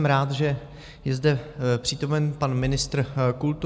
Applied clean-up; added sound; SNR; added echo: none; none; none; none.